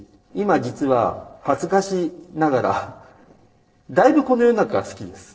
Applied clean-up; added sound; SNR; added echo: neural separator model SepFormer DNS4.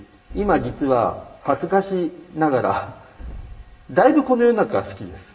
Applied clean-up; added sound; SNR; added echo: none; Boom; 20 dB; reverberation time 0.8 s.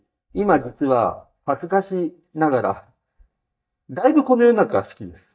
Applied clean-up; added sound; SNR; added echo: neural mask model DeepFilterNet 3.